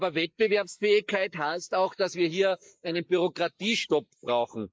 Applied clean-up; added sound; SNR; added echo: neural mask model Resemble Enhance denoiser.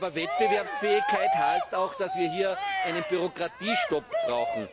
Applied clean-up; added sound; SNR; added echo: none; Cheering; 0 dB; none.